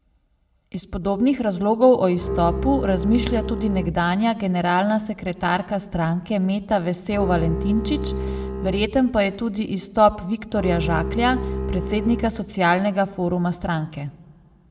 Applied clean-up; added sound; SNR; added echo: none; Bowed string instrument; 6 dB; reverberation time 0.9 s.